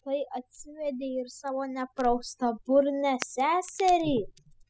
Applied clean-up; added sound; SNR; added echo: classical method spectral subtraction.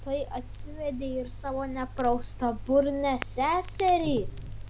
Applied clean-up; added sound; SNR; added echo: none; Crackle; 8 dB; none.